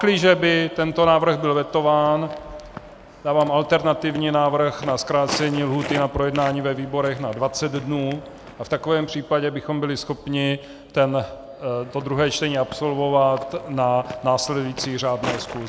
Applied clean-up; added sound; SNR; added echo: none; Walk, footsteps; 16 dB; none.